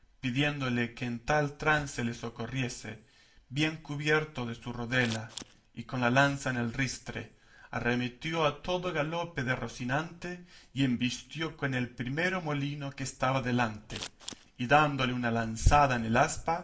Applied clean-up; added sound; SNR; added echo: none; Scissors; 13 dB; reverberation time 0.4 s.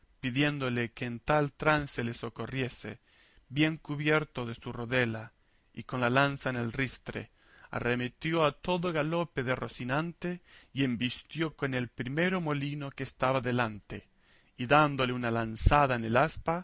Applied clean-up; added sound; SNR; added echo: none; none; none; none.